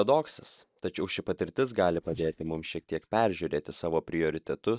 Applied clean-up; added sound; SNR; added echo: neural mask model DeepFilterNet 3.